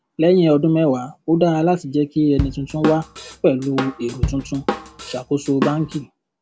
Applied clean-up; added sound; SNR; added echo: none; Drum / Drum kit; 7 dB; none.